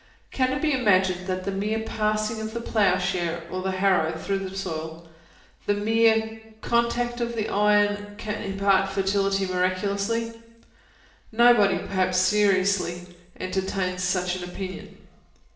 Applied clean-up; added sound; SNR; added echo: none; none; none; reverberation time 0.8 s.